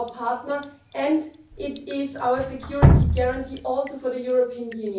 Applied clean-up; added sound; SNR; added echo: none; Drip; -1 dB; reverberation time 0.6 s.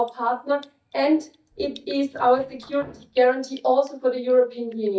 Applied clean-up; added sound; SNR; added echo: neural mask model DeepFilterNet 3.